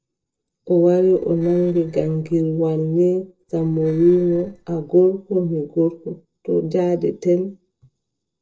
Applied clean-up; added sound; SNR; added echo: neural separator model SepFormer DNS4.